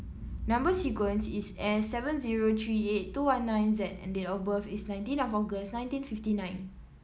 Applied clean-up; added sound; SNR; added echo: none; Boom; 15 dB; none.